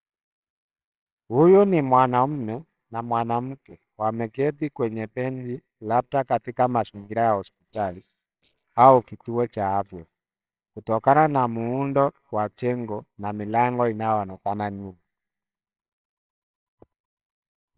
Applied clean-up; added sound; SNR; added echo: neural separator model SepFormer WHAMR!.